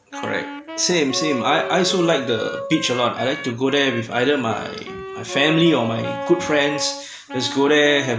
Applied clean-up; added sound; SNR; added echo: none; Wind instrument, woodwind instrument + Wind instrument, woodwind instrument; 10 dB; none.